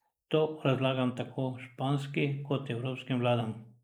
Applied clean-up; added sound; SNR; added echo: neural mask model Resemble Enhance denoiser.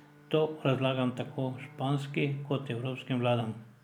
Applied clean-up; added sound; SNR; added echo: none; Bowed string instrument + Wind instrument, woodwind instrument; 20 dB; none.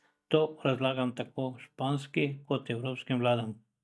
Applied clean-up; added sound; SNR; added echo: neural mask model DeepFilterNet 3.